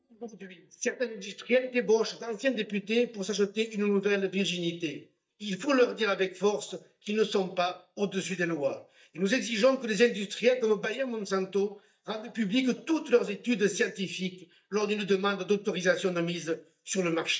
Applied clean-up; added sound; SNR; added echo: neural mask model DeepFilterNet 3.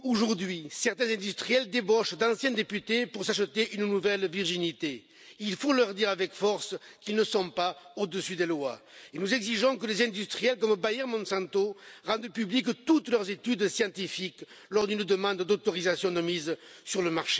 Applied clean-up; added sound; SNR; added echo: none; none; none; none.